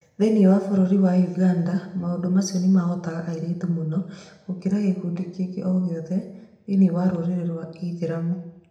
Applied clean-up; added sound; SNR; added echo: none; none; none; reverberation time 0.8 s.